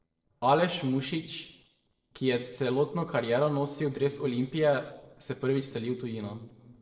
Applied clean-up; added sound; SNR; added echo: neural separator model SepFormer DNS4.